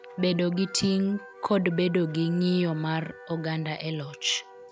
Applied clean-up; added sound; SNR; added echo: none; Harmonica + Wind instrument, woodwind instrument; 19 dB; none.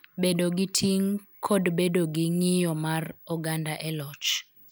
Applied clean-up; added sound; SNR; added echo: none; none; none; none.